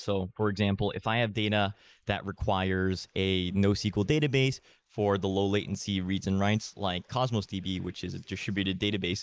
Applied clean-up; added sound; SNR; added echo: neural mask model Resemble Enhance denoiser.